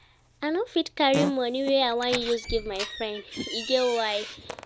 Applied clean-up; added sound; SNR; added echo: none; Fart + Door; 10 dB; none.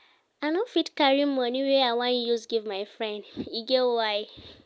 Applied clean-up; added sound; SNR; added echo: none; none; none; none.